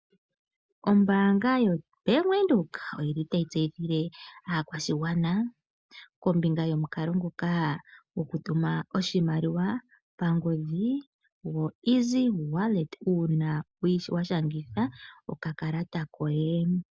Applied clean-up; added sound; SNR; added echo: none; none; none; none.